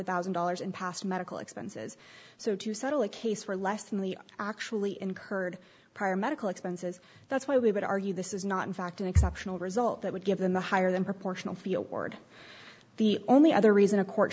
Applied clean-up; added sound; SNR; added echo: none; none; none; none.